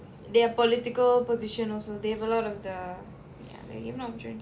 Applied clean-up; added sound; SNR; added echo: none; none; none; none.